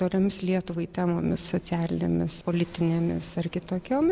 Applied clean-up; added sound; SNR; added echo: none; none; none; none.